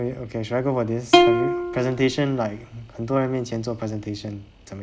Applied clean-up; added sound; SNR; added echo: none; Plucked string instrument; -2 dB; none.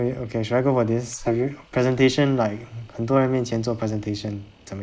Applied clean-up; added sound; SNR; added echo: neural mask model Resemble Enhance denoiser.